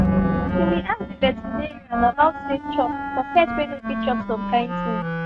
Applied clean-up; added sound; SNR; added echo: neural mask model RNNoise.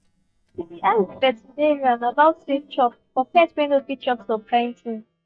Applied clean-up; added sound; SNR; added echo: neural mask model DeepFilterNet 3.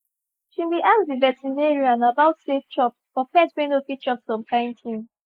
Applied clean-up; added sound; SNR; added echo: neural mask model Resemble Enhance denoiser.